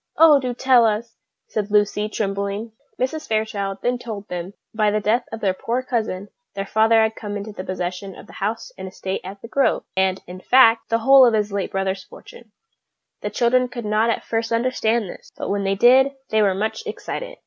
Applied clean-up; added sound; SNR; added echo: none; none; none; none.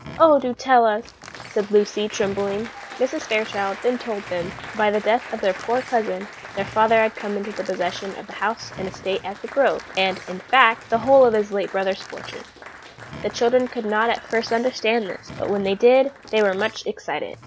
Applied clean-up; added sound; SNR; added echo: none; Door + Applause; 16 dB; none.